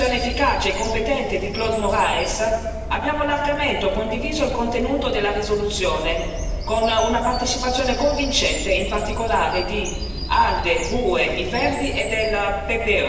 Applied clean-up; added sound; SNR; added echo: none; Bird vocalization, bird call, bird song; 7 dB; reverberation time 1.2 s.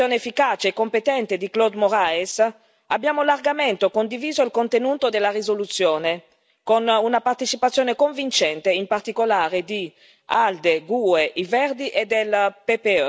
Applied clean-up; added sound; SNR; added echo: none; none; none; none.